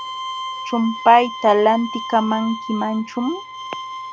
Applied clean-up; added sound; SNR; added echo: none; Bowed string instrument; 11 dB; none.